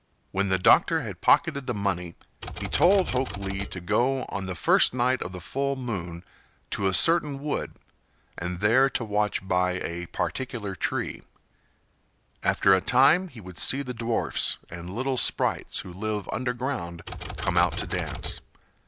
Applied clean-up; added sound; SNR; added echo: none; Typewriter; 6 dB; none.